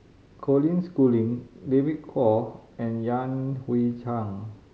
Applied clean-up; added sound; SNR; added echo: none; none; none; none.